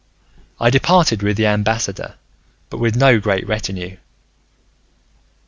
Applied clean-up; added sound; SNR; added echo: none; none; none; none.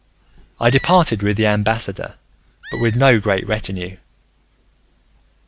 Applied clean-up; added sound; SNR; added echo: none; Animal; 20 dB; none.